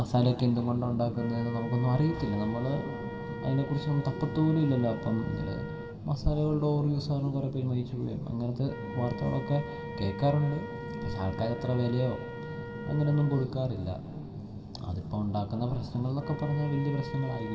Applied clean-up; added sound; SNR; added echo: none; Wind instrument, woodwind instrument; 14 dB; reverberation time 2.0 s.